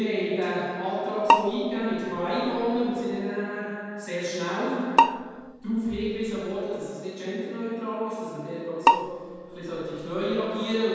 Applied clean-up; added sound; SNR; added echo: none; Bowed string instrument; -1 dB; reverberation time 2.1 s.